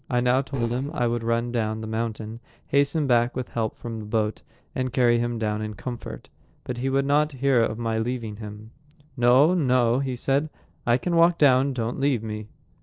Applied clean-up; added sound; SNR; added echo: neural separator model SepFormer DNS4.